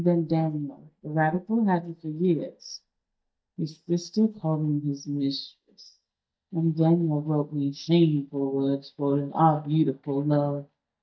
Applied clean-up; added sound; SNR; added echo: neural mask model DeepFilterNet 3.